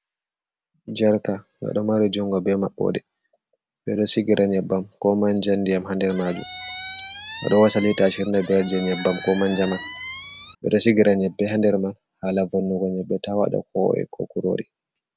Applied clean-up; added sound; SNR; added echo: none; Squeak; 11 dB; none.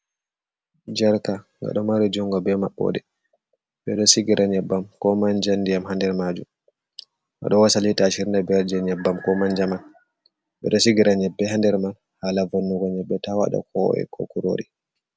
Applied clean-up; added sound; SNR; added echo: none; none; none; none.